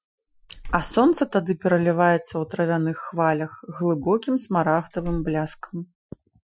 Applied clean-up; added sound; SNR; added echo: classical method Wiener filter.